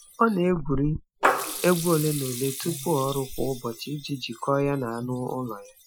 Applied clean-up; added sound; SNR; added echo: classical method Wiener filter.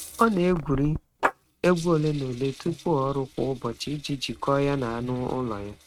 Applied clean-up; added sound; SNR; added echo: neural mask model RNNoise.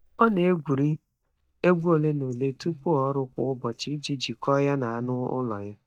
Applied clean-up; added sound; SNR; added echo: neural mask model DeepFilterNet 3.